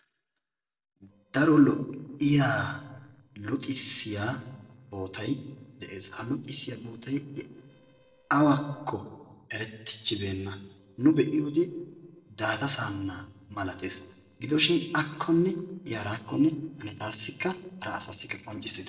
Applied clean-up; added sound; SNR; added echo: neural separator model SepFormer DNS4.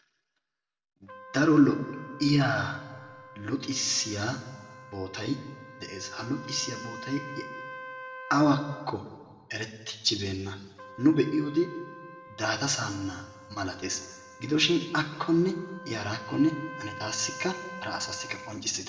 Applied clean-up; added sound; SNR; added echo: none; Trumpet; 15 dB; reverberation time 1.2 s.